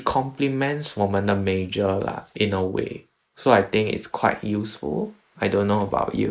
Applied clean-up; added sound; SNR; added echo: neural mask model Resemble Enhance denoiser.